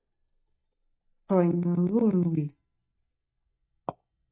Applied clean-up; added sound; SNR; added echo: neural mask model DeepFilterNet 3.